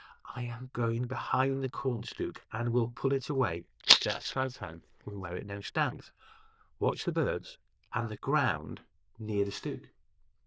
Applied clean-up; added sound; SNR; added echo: neural diffusion model UNIVERSE++.